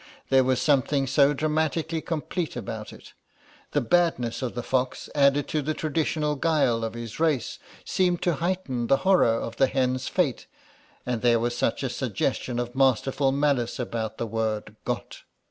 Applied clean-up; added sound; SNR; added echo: none; none; none; none.